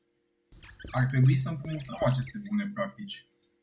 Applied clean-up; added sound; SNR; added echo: none; Squeak / Writing; 18 dB; none.